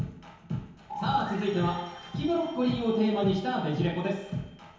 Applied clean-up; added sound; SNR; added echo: none; none; none; reverberation time 1.0 s.